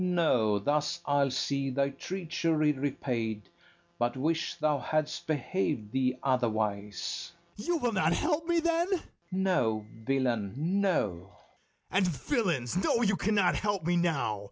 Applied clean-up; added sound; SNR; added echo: none; none; none; none.